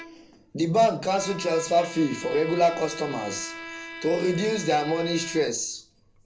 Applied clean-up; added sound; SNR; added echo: none; Bowed string instrument; 14 dB; reverberation time 0.3 s.